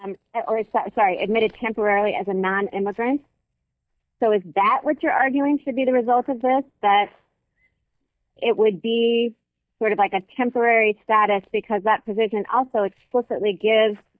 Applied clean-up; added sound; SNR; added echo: neural mask model DeepFilterNet 3.